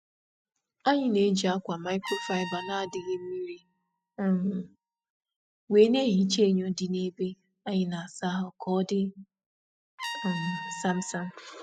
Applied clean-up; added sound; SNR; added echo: classical method spectral subtraction.